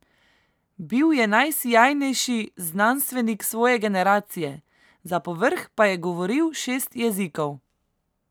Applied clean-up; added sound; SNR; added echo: none; none; none; none.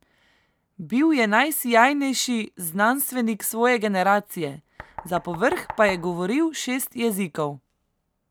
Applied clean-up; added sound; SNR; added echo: none; Knock; 17 dB; none.